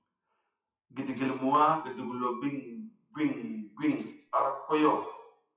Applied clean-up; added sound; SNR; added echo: classical method WPE with log-MMSE.